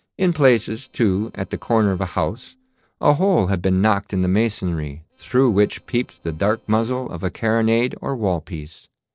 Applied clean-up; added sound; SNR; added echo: neural separator model SepFormer DNS4.